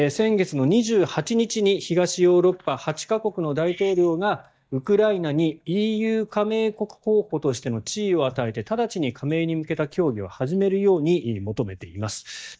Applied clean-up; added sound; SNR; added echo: neural mask model DeepFilterNet 3.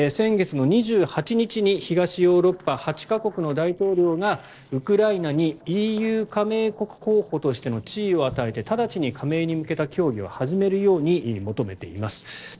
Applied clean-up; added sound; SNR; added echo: neural separator model SepFormer DNS4.